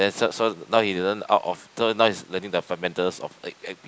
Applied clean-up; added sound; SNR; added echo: none; none; none; none.